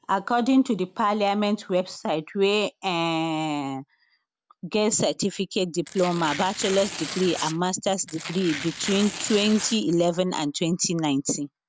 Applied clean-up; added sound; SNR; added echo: none; Tearing; 10 dB; none.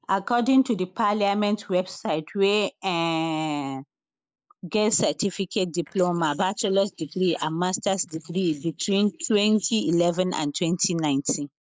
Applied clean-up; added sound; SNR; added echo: neural mask model Resemble Enhance denoiser.